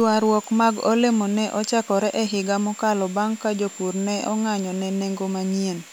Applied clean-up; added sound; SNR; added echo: none; Sawing; 19 dB; none.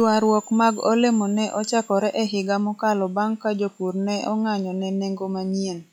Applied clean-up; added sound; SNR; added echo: classical method log-MMSE.